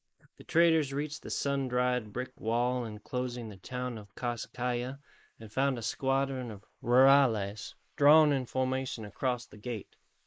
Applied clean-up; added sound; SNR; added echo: neural mask model Resemble Enhance denoiser.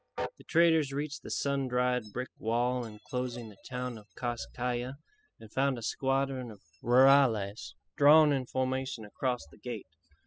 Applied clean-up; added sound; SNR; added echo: classical method spectral subtraction.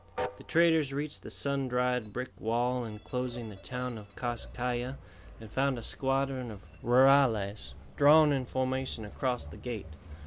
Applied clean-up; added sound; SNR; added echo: none; Train; 16 dB; none.